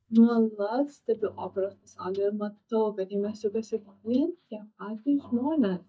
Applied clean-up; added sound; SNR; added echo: neural mask model DeepFilterNet 3.